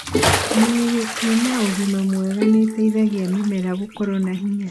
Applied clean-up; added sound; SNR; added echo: none; Bowed string instrument + Bathtub (filling or washing) / Splash, splatter; 6 dB; none.